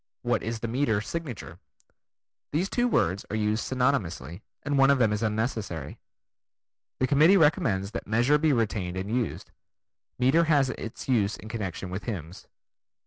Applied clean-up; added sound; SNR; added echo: none; none; none; none.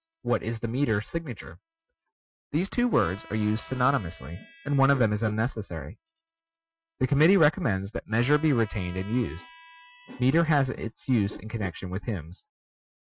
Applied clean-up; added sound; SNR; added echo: classical method Wiener filter.